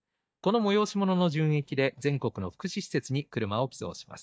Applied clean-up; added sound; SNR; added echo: neural mask model DeepFilterNet 3.